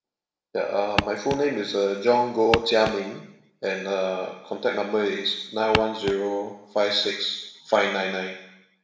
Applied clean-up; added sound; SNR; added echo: none; Walk, footsteps; 3 dB; reverberation time 0.9 s.